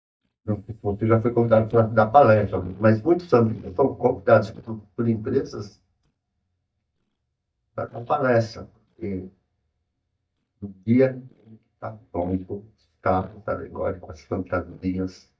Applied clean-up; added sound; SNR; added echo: neural mask model DeepFilterNet 3.